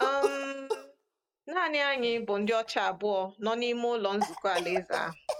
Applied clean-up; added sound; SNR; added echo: none; Cough; 7 dB; none.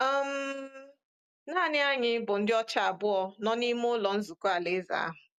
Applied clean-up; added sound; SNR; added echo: none; none; none; none.